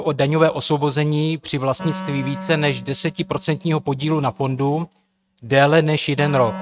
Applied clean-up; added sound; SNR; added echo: neural mask model RNNoise.